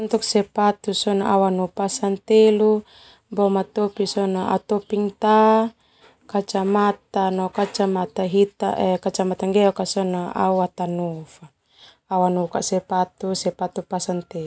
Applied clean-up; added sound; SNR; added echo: none; none; none; none.